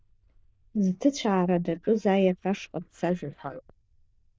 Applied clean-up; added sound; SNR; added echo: neural diffusion model UNIVERSE++.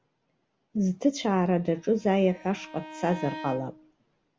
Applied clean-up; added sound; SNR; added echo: none; Bowed string instrument; 16 dB; none.